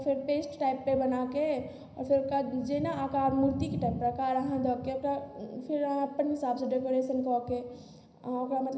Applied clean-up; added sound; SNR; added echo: none; none; none; reverberation time 0.9 s.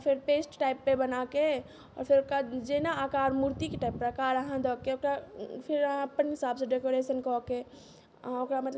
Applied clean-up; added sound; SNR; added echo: none; none; none; none.